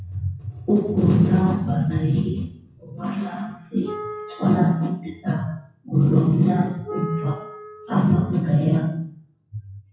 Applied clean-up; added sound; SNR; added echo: classical method WPE with log-MMSE.